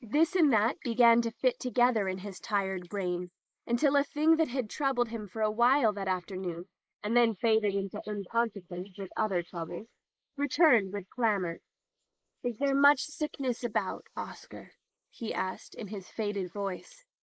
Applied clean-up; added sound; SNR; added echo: neural mask model Resemble Enhance denoiser.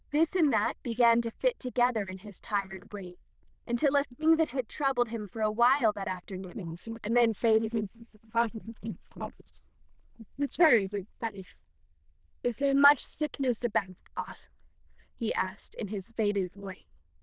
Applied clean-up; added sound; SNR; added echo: neural diffusion model UNIVERSE++.